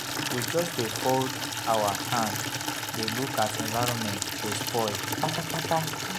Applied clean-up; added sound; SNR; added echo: none; Water tap, faucet / Liquid; 1 dB; none.